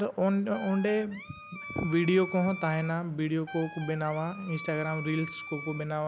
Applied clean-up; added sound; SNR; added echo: none; Wind instrument, woodwind instrument; 13 dB; none.